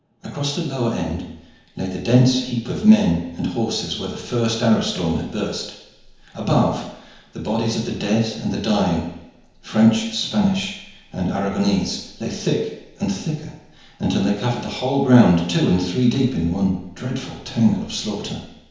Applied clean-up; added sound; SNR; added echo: none; none; none; reverberation time 1.0 s.